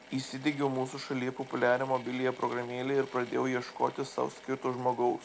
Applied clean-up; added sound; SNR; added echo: none; Drill / Mechanisms; 19 dB; none.